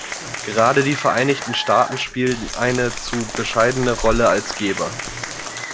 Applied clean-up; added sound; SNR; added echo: none; Applause + Walk, footsteps; 9 dB; none.